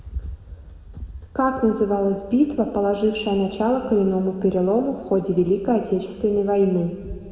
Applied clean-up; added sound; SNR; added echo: none; none; none; reverberation time 1.9 s.